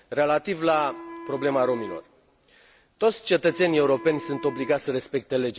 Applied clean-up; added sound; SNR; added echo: none; Wind instrument, woodwind instrument; 16 dB; none.